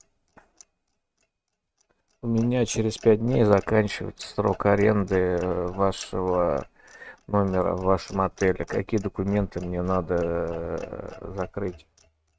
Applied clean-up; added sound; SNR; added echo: neural mask model RNNoise.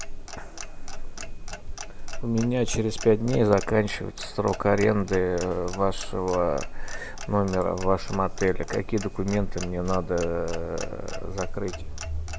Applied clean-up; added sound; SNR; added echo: none; Clock; 5 dB; none.